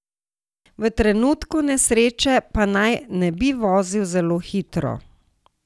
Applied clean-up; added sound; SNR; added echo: none; none; none; none.